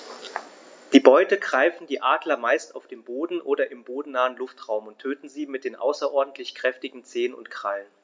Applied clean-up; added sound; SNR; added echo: none; none; none; none.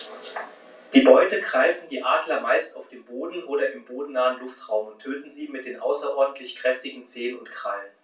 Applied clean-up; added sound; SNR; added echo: none; none; none; reverberation time 0.2 s.